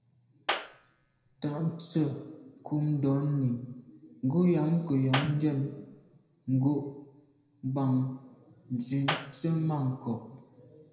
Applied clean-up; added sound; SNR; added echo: none; Clapping; 7 dB; reverberation time 0.8 s.